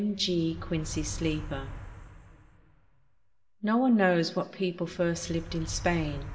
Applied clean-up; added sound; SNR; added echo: none; Motor vehicle (road); 11 dB; reverberation time 2.9 s.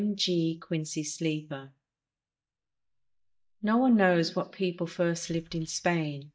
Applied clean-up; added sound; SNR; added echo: neural mask model DeepFilterNet 3.